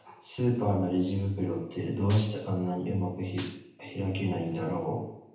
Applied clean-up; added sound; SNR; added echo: none; Gunshot, gunfire; 13 dB; reverberation time 0.8 s.